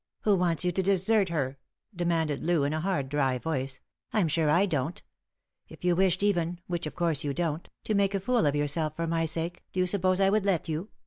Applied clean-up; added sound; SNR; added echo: none; none; none; none.